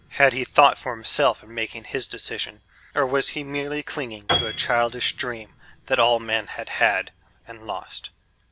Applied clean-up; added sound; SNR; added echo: none; Piano; 12 dB; none.